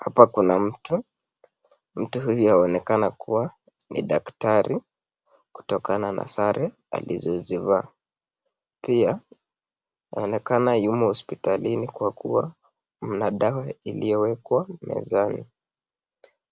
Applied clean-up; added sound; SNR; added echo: none; none; none; none.